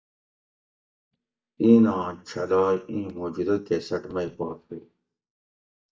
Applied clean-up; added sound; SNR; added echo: neural mask model DeepFilterNet 3.